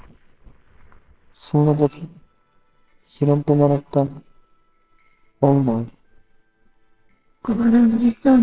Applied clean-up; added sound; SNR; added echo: neural separator model SepFormer WHAMR!.